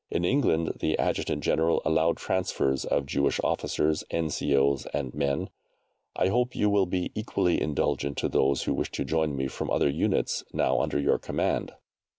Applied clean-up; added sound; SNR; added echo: none; none; none; none.